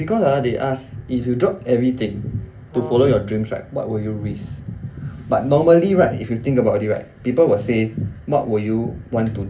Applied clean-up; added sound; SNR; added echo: none; Brass instrument; 16 dB; reverberation time 0.3 s.